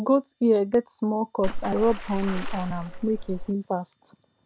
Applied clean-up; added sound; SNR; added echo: none; Water / Splash, splatter; 4 dB; none.